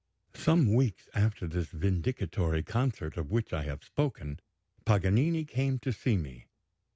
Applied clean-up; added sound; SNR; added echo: none; none; none; none.